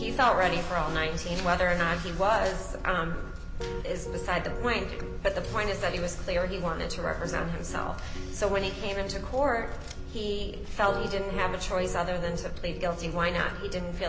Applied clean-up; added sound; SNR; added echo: none; Piano; 14 dB; none.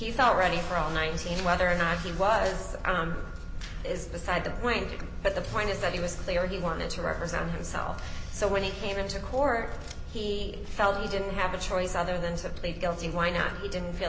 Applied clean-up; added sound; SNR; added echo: none; none; none; none.